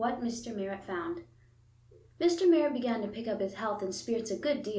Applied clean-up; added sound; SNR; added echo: none; none; none; none.